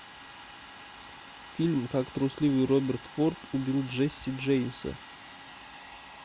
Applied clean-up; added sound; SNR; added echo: none; Domestic sounds, home sounds; 16 dB; none.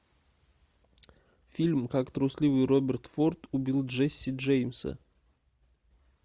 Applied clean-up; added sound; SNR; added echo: none; none; none; none.